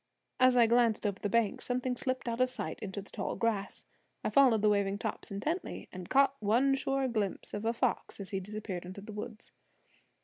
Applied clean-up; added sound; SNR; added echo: none; none; none; none.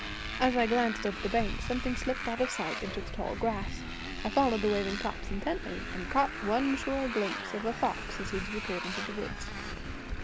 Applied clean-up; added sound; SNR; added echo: none; Motorcycle; 4 dB; none.